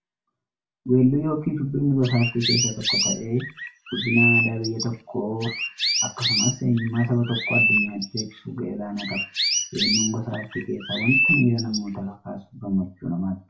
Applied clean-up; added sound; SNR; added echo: none; Chirp, tweet; 1 dB; reverberation time 0.3 s.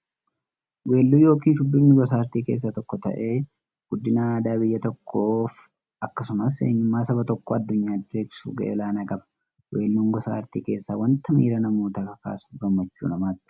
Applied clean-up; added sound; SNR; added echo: none; none; none; none.